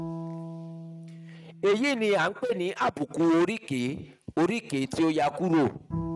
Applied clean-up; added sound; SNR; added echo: neural mask model RNNoise.